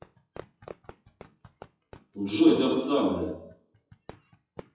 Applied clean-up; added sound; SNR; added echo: classical method WPE with log-MMSE.